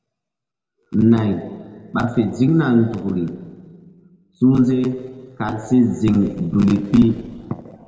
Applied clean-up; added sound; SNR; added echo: none; none; none; reverberation time 1.6 s.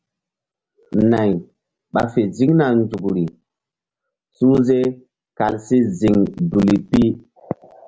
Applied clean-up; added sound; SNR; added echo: none; none; none; none.